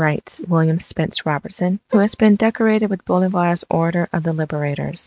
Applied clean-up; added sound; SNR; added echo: neural mask model RNNoise.